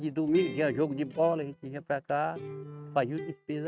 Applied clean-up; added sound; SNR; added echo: neural mask model RNNoise.